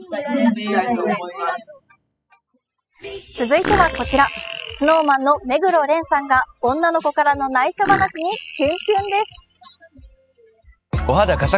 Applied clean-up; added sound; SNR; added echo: classical method spectral subtraction.